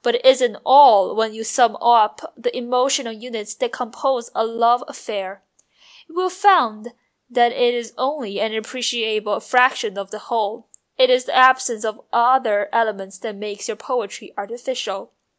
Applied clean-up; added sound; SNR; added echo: none; none; none; none.